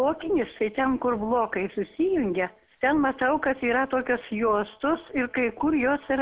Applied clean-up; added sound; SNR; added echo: none; none; none; none.